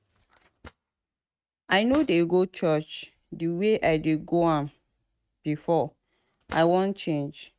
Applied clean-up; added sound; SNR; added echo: neural mask model RNNoise.